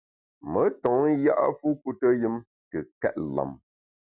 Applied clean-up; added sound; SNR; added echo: none; none; none; none.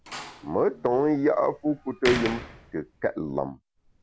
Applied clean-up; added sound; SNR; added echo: none; Slam; 11 dB; none.